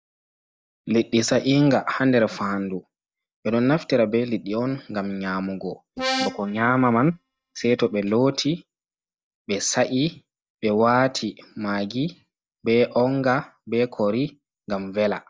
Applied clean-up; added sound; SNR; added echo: neural mask model DeepFilterNet 3.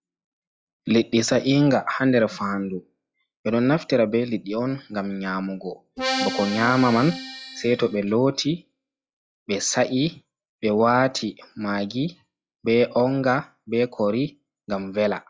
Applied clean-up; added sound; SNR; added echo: classical method log-MMSE.